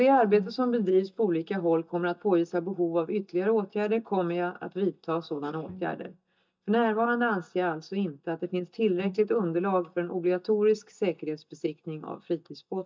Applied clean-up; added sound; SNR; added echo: neural mask model DeepFilterNet 3.